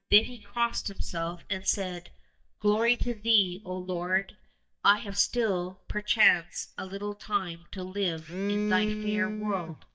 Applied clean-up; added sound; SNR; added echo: neural mask model DeepFilterNet 3.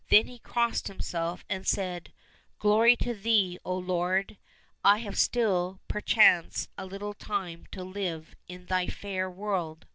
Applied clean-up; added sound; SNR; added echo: none; none; none; none.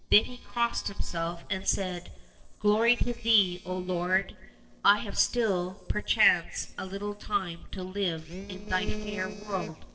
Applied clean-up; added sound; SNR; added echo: neural separator model SepFormer DNS4.